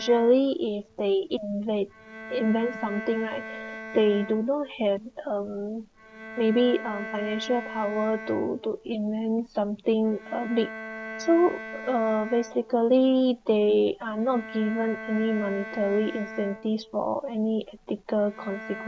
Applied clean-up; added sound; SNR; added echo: none; Bowed string instrument; 14 dB; none.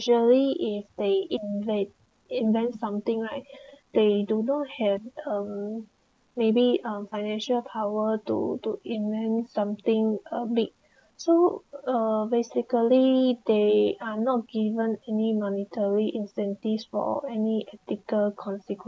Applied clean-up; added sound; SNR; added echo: none; none; none; none.